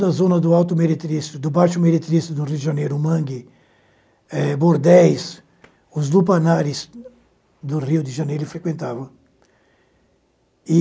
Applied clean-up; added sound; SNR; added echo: none; none; none; none.